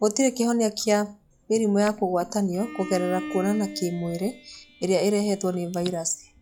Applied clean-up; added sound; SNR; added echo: classical method log-MMSE.